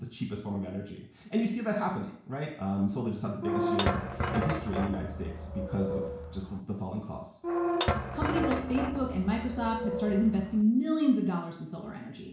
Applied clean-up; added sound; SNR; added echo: none; Squeak / Thump, thud; 1 dB; reverberation time 0.6 s.